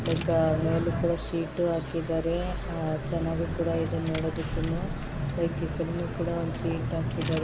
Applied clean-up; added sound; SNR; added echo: none; Engine / Car; 3 dB; none.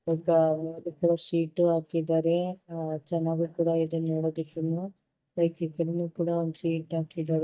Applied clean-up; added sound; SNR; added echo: neural mask model DeepFilterNet 3.